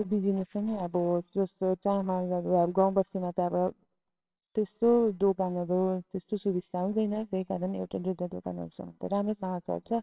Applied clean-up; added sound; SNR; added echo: neural separator model SepFormer WHAMR!.